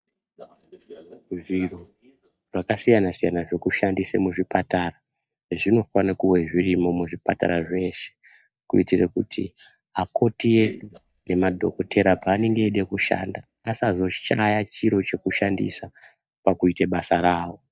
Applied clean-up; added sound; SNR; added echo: neural mask model DeepFilterNet 3.